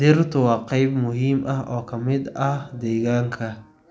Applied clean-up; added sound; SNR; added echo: none; none; none; none.